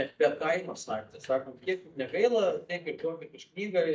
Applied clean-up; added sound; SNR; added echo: neural mask model DeepFilterNet 3.